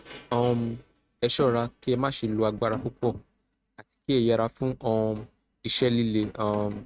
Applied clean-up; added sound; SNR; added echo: neural mask model RNNoise.